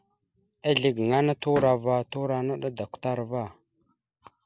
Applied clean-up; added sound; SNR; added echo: none; Slam; 13 dB; none.